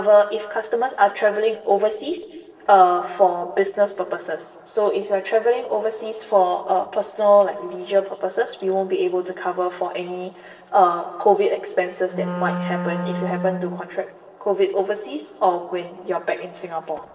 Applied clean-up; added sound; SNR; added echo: neural separator model SepFormer DNS4.